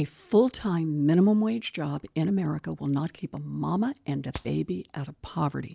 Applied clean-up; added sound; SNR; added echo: none; Rattle (instrument); 15 dB; none.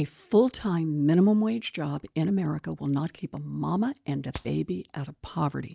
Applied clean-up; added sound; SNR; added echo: neural mask model DeepFilterNet 3.